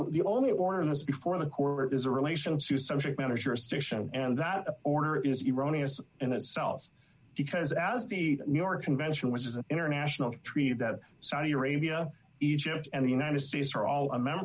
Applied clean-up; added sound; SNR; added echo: none; none; none; none.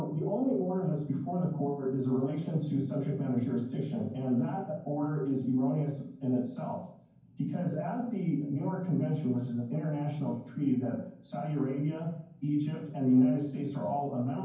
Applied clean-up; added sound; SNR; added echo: none; none; none; reverberation time 0.9 s.